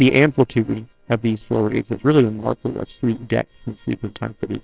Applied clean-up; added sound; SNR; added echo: neural separator model SepFormer WHAMR!.